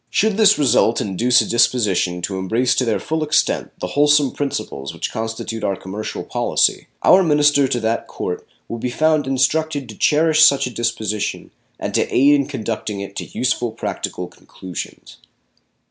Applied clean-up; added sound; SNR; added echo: none; none; none; none.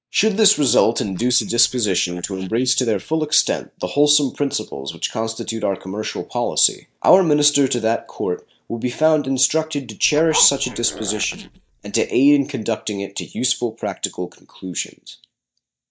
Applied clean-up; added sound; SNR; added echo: neural mask model DeepFilterNet 3.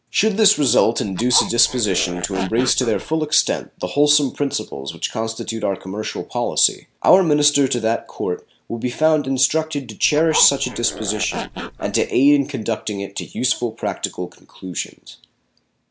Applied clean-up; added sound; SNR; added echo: none; Zipper (clothing); 11 dB; none.